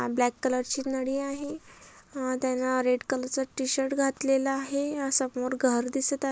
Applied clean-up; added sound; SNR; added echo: neural mask model Resemble Enhance denoiser.